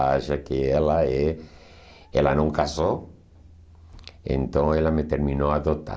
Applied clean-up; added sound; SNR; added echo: none; none; none; none.